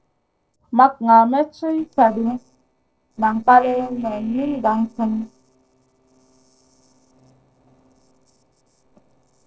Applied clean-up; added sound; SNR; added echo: neural separator model SepFormer DNS4.